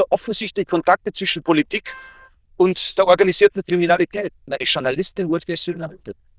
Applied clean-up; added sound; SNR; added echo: neural diffusion model UNIVERSE++.